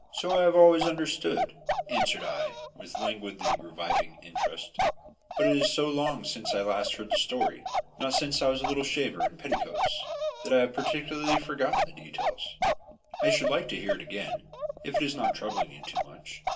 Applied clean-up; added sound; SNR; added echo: none; Bark; 2 dB; reverberation time 0.2 s.